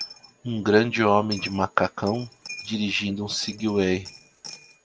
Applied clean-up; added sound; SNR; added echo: none; Coin (dropping); 17 dB; none.